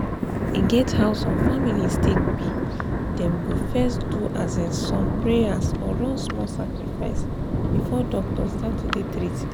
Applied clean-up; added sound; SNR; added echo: none; Thunder; -3 dB; none.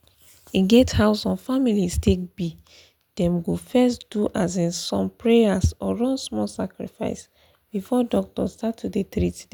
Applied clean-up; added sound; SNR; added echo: none; none; none; none.